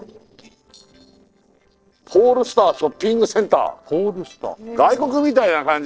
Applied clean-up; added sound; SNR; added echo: neural separator model SepFormer DNS4.